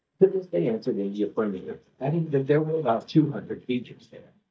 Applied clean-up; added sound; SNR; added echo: neural mask model DeepFilterNet 3.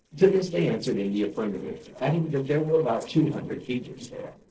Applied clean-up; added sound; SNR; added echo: neural separator model SepFormer DNS4.